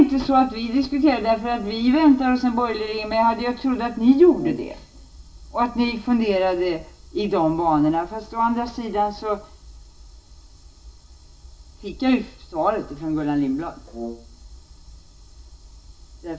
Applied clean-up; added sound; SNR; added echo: none; Brass instrument; 16 dB; reverberation time 0.2 s.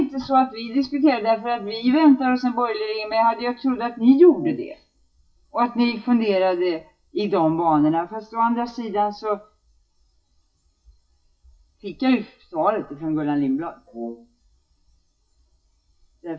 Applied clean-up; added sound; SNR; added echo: classical method WPE with log-MMSE.